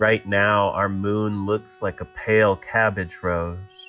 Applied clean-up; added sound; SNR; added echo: classical method log-MMSE.